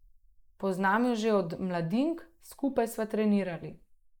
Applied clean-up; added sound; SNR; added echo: neural mask model Resemble Enhance denoiser.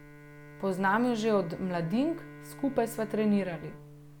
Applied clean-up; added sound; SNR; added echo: none; Bowed string instrument; 16 dB; none.